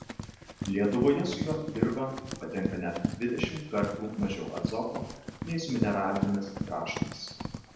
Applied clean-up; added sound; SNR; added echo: none; Run; 4 dB; reverberation time 0.9 s.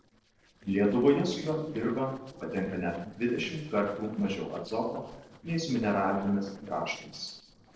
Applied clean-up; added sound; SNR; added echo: neural separator model SepFormer DNS4.